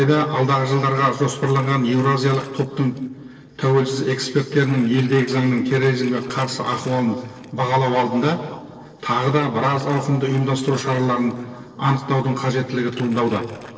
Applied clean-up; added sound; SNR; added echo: neural separator model SepFormer DNS4.